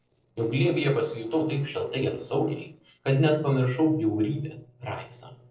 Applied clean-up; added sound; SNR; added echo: neural separator model SepFormer DNS4.